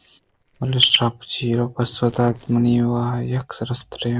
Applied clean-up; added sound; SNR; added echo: neural separator model SepFormer DNS4.